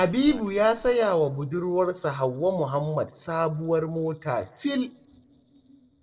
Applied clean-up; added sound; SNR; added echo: neural separator model SepFormer DNS4.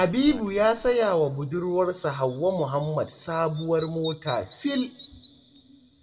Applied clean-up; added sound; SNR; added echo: none; Bird vocalization, bird call, bird song; 18 dB; reverberation time 0.8 s.